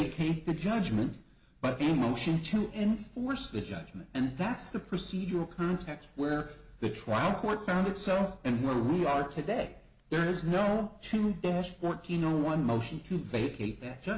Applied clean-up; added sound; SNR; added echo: none; none; none; none.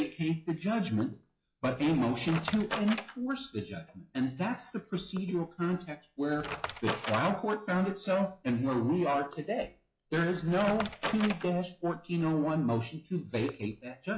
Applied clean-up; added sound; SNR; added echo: classical method log-MMSE.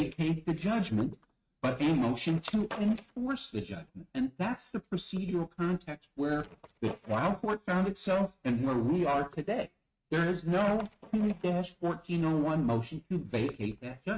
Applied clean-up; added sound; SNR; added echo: neural mask model RNNoise.